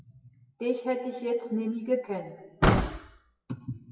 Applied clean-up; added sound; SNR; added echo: classical method WPE with log-MMSE.